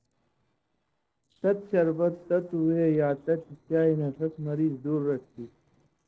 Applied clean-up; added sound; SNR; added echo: neural separator model SepFormer DNS4.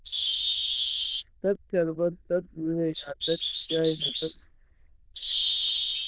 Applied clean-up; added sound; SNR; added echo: neural diffusion model UNIVERSE++.